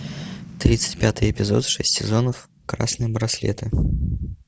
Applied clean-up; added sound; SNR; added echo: none; Boom; 19 dB; none.